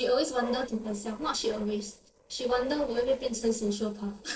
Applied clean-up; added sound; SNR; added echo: neural separator model SepFormer DNS4.